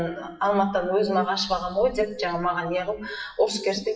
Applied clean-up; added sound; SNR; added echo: classical method WPE with log-MMSE.